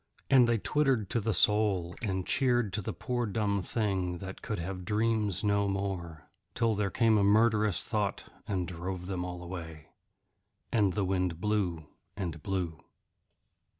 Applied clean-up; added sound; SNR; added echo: none; Raindrop; 17 dB; none.